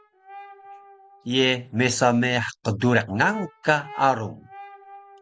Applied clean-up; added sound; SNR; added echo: none; Brass instrument; 20 dB; none.